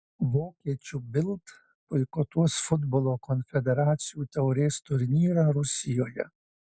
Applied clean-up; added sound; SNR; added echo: none; none; none; none.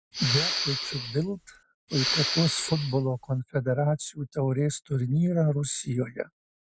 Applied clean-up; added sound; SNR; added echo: none; Respiratory sounds; 3 dB; none.